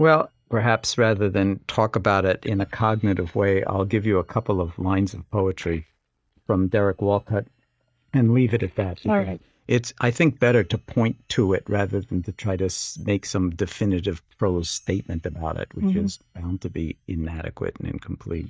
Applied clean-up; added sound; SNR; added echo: neural mask model DeepFilterNet 3.